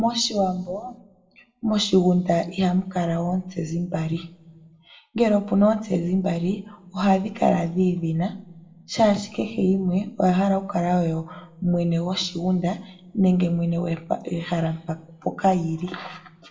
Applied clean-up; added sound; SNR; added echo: none; none; none; reverberation time 0.5 s.